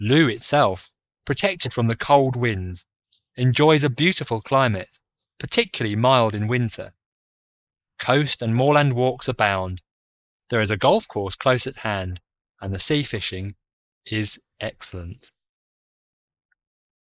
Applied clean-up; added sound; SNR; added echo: neural mask model Resemble Enhance denoiser.